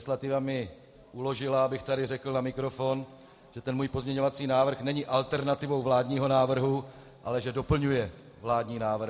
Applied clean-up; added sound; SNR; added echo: none; none; none; none.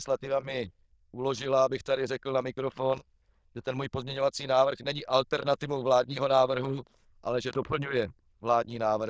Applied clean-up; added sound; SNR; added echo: neural diffusion model UNIVERSE++.